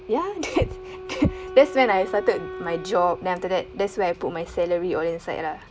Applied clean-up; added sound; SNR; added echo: none; Wind instrument, woodwind instrument; 14 dB; none.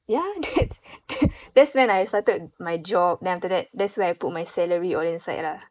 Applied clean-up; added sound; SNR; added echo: neural mask model Resemble Enhance denoiser.